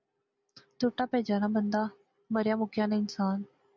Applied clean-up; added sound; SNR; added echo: none; none; none; none.